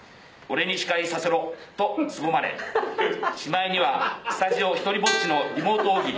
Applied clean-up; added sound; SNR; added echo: none; Guitar; 4 dB; none.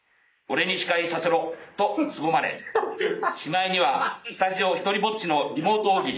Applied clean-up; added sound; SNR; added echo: neural mask model Resemble Enhance denoiser.